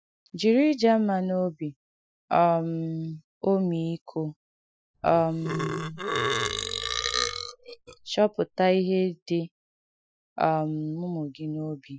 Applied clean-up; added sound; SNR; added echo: classical method Wiener filter.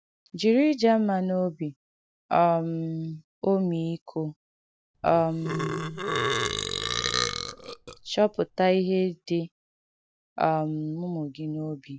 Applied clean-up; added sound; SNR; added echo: none; Burping, eructation; 4 dB; none.